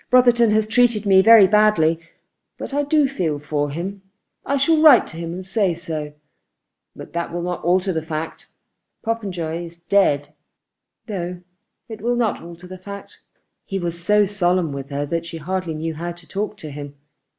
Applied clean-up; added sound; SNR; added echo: none; none; none; none.